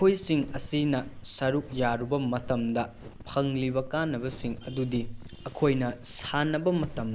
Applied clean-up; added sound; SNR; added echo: none; Walk, footsteps; 13 dB; none.